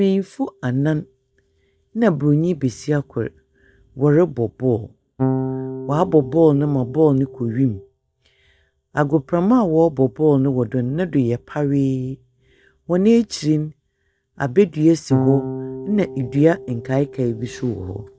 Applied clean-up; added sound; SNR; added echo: neural mask model DeepFilterNet 3.